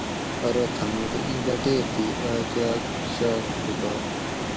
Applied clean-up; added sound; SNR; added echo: none; Water; 0 dB; none.